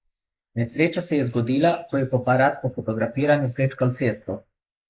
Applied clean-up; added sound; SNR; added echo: neural mask model Resemble Enhance denoiser.